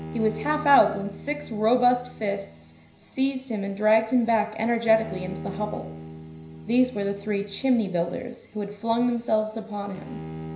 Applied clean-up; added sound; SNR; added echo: none; Bowed string instrument; 15 dB; reverberation time 0.5 s.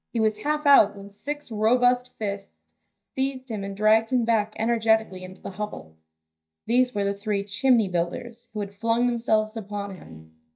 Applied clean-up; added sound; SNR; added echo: neural mask model DeepFilterNet 3.